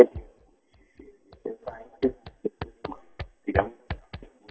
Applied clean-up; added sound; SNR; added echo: neural mask model DeepFilterNet 3.